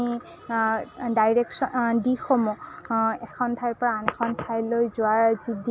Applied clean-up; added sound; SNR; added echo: none; none; none; none.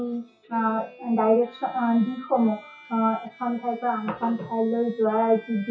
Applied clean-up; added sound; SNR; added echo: classical method WPE with log-MMSE.